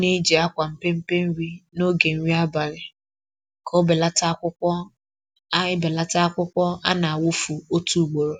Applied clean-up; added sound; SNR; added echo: none; none; none; none.